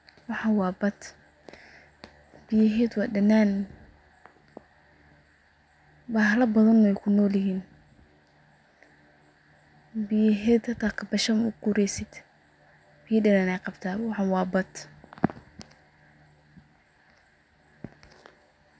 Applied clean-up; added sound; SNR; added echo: none; none; none; none.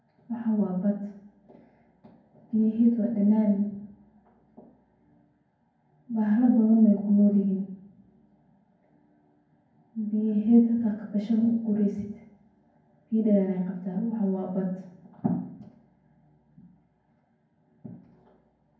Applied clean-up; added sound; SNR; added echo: none; none; none; reverberation time 0.9 s.